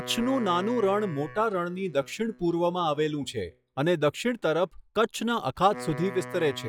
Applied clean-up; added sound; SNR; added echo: classical method log-MMSE.